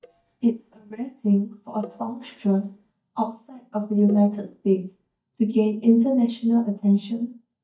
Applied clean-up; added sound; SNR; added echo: neural mask model DeepFilterNet 3.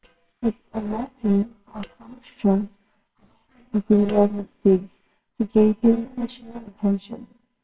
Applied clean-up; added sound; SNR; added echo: neural separator model SepFormer WHAMR!.